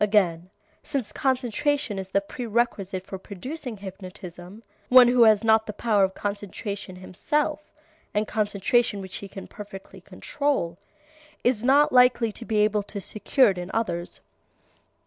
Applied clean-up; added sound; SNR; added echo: none; none; none; none.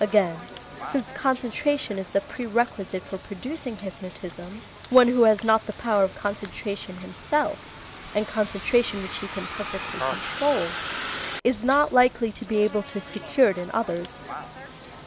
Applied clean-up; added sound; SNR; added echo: none; Bus; 12 dB; none.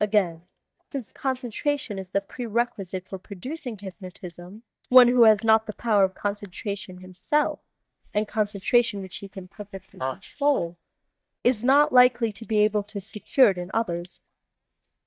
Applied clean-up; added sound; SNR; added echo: neural mask model DeepFilterNet 3.